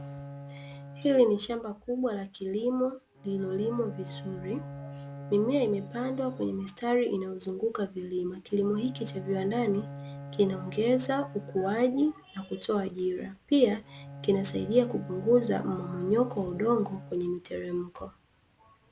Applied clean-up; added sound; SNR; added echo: none; Bowed string instrument; 14 dB; none.